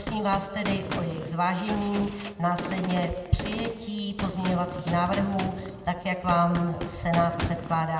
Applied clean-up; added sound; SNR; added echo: none; Gunshot, gunfire; 8 dB; reverberation time 1.7 s.